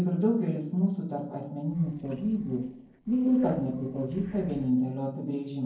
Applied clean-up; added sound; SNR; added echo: neural separator model SepFormer DNS4.